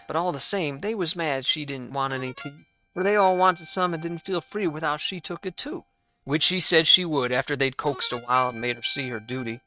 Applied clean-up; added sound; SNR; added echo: neural mask model RNNoise.